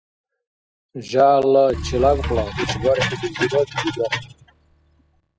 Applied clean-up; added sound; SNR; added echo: classical method spectral subtraction.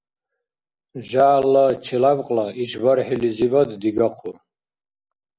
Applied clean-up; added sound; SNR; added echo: none; none; none; none.